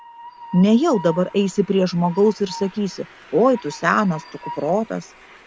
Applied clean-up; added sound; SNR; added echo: none; Train; 19 dB; none.